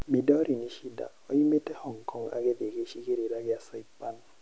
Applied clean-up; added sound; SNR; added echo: none; none; none; none.